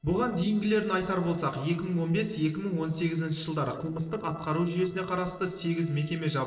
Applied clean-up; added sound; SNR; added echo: neural separator model SepFormer DNS4.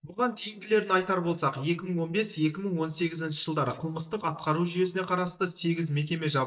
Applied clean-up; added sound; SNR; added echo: neural mask model DeepFilterNet 3.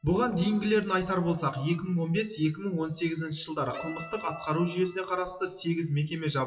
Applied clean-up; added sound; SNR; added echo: classical method WPE with log-MMSE.